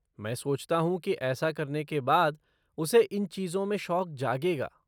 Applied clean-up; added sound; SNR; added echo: none; none; none; none.